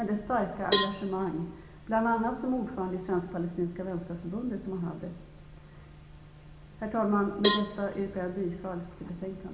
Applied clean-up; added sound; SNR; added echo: none; Cowbell; 2 dB; reverberation time 1.0 s.